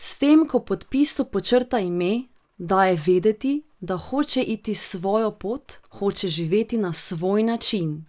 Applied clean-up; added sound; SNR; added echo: none; none; none; none.